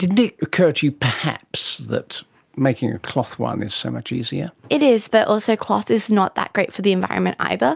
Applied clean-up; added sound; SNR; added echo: none; none; none; none.